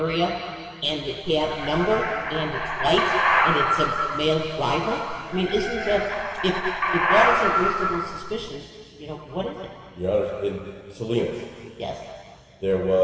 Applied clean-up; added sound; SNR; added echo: none; Animal; -1 dB; reverberation time 2.2 s.